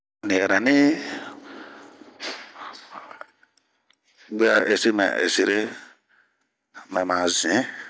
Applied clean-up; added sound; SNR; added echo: none; none; none; none.